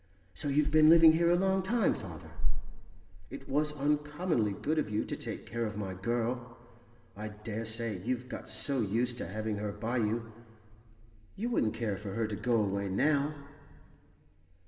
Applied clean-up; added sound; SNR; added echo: none; none; none; reverberation time 1.8 s.